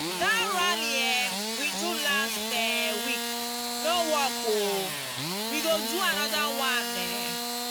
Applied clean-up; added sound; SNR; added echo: none; Engine starting / Sawing; 1 dB; none.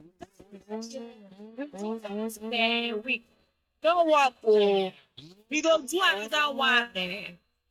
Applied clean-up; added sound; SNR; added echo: neural mask model DeepFilterNet 3.